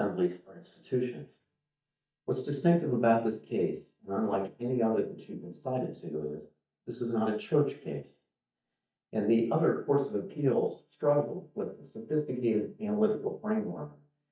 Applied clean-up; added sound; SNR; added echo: neural mask model DeepFilterNet 3.